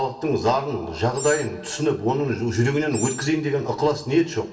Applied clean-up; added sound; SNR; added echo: none; Animal; 14 dB; reverberation time 0.3 s.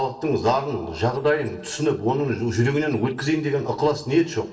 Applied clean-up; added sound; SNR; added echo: neural separator model SepFormer DNS4.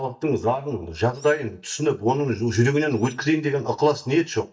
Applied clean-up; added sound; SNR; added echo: neural mask model DeepFilterNet 3.